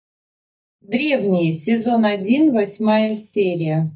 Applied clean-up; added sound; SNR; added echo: neural mask model DeepFilterNet 3.